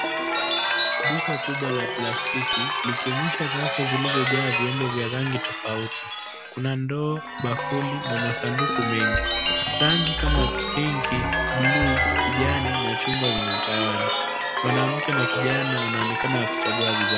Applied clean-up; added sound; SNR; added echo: none; Chime; -5 dB; none.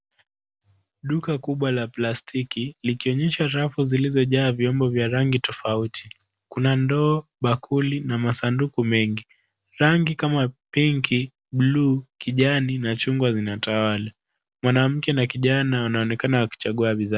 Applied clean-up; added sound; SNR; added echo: none; none; none; none.